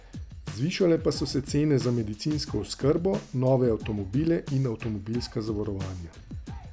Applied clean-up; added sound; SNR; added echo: none; Drum kit; 13 dB; none.